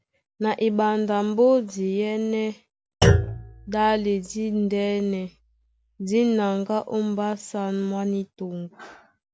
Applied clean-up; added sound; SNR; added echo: none; Thump, thud; 3 dB; none.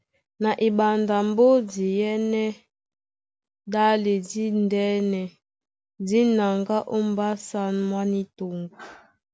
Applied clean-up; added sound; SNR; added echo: none; none; none; none.